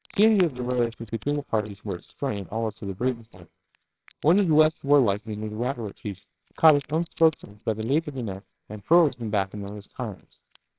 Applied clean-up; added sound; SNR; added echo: neural separator model SepFormer WHAMR!.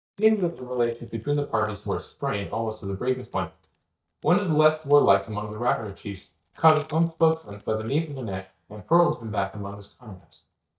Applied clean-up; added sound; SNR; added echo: neural mask model DeepFilterNet 3.